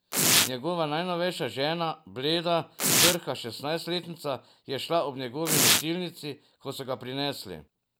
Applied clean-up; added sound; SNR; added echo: none; Domestic sounds, home sounds; -1 dB; none.